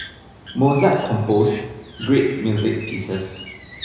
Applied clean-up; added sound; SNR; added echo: none; Bird; 14 dB; reverberation time 1.0 s.